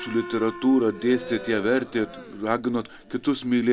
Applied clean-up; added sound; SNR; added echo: none; Crowd + Gong; 15 dB; none.